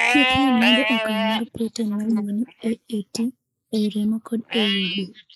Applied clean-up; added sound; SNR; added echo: neural mask model Resemble Enhance denoiser.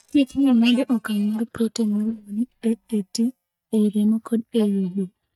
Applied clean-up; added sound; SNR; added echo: neural mask model DeepFilterNet 3.